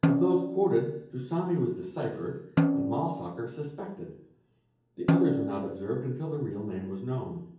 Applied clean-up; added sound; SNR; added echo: none; Snare drum; 1 dB; reverberation time 0.7 s.